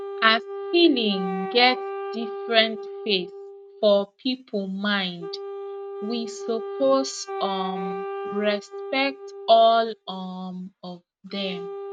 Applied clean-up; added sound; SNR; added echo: neural mask model RNNoise.